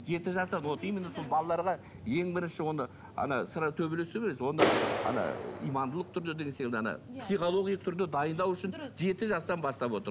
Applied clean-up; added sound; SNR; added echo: none; Clapping + Cricket; 0 dB; none.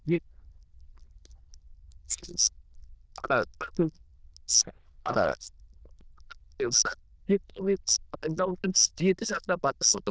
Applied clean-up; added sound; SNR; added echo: neural diffusion model UNIVERSE++.